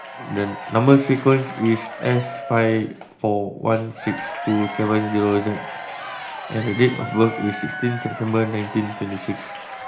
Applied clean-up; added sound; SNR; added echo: none; Applause / Crowd / Cheering; 11 dB; reverberation time 0.4 s.